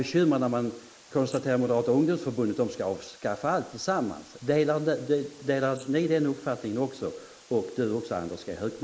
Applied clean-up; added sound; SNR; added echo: neural mask model Resemble Enhance denoiser.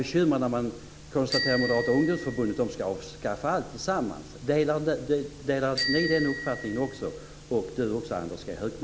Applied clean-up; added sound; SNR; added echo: none; Bicycle bell; 8 dB; none.